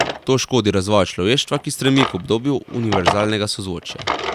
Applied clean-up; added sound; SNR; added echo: none; Drawer open or close; 7 dB; none.